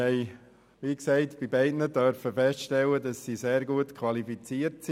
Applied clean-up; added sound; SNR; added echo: none; none; none; none.